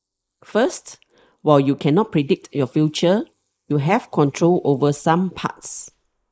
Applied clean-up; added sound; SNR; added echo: neural mask model Resemble Enhance denoiser.